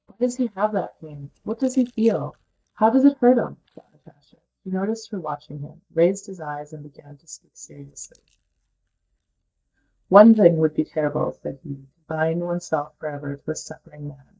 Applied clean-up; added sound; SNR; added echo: neural mask model DeepFilterNet 3.